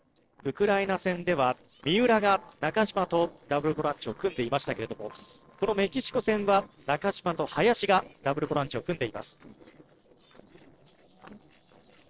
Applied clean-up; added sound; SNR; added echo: neural separator model SepFormer DNS4.